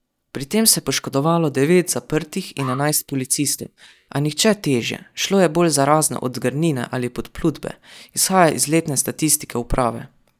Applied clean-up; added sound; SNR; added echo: neural mask model DeepFilterNet 3.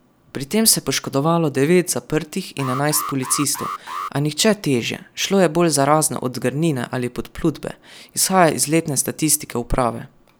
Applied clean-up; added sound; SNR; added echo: none; Alarm; 9 dB; none.